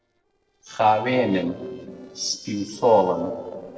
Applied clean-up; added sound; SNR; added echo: neural separator model SepFormer DNS4.